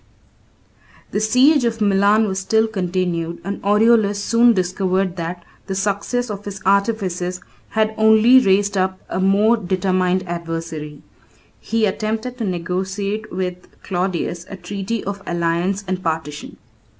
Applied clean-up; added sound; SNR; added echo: none; none; none; none.